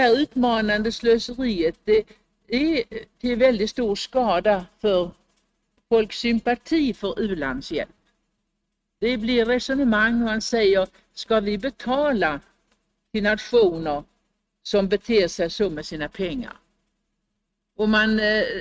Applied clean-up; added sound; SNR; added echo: neural mask model RNNoise.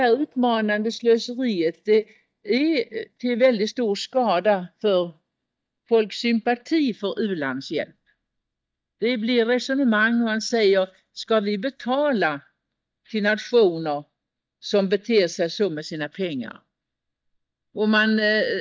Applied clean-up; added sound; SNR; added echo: neural mask model DeepFilterNet 3.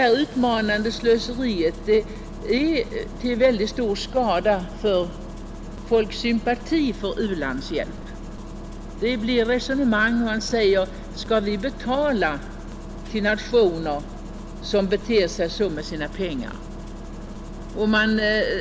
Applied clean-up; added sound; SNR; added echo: none; Engine starting; 11 dB; none.